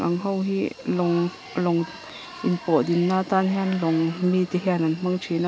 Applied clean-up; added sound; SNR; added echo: none; none; none; none.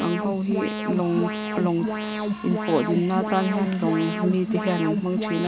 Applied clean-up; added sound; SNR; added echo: none; Alarm; 3 dB; none.